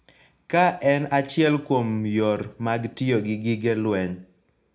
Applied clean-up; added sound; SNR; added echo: none; none; none; reverberation time 0.2 s.